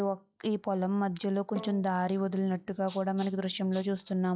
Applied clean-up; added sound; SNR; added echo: classical method log-MMSE.